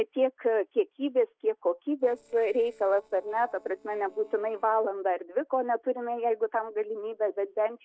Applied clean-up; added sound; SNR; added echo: neural separator model SepFormer DNS4.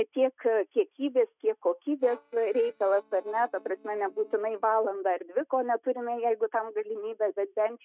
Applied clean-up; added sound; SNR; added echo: neural mask model RNNoise.